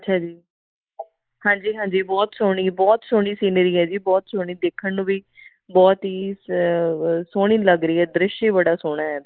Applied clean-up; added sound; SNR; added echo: neural mask model Resemble Enhance denoiser.